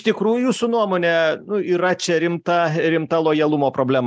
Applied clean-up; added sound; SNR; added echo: none; none; none; none.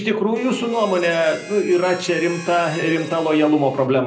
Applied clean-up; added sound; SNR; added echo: none; Harmonica; 16 dB; reverberation time 0.5 s.